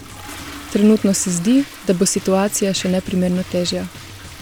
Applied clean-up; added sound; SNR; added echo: none; Toilet flush + Drum; 16 dB; none.